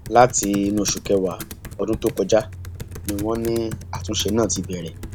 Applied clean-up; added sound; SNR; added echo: none; Computer keyboard; 11 dB; none.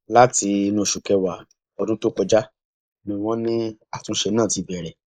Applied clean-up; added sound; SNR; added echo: neural mask model Resemble Enhance denoiser.